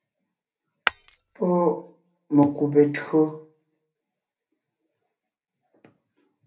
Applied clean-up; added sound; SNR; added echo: none; Shatter; 5 dB; reverberation time 0.3 s.